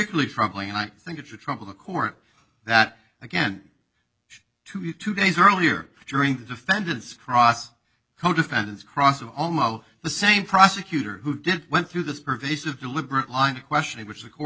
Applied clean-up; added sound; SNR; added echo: none; none; none; none.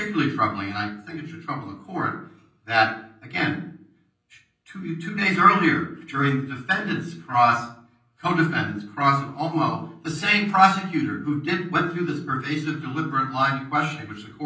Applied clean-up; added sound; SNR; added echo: none; none; none; reverberation time 0.6 s.